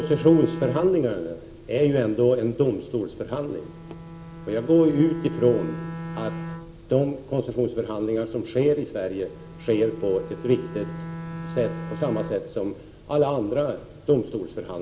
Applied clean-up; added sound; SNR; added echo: none; Bowed string instrument; 14 dB; reverberation time 1.0 s.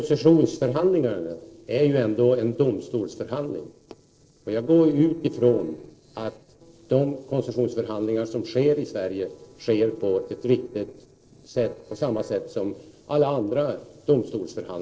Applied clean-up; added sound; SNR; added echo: neural separator model SepFormer DNS4.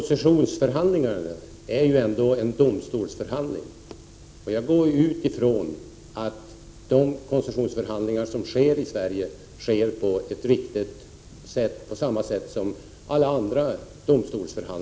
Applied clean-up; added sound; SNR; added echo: none; none; none; none.